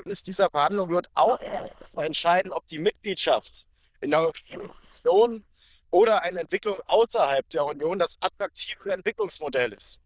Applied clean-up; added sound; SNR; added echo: neural diffusion model UNIVERSE++.